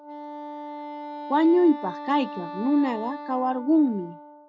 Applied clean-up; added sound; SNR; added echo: none; Wind instrument, woodwind instrument; 12 dB; none.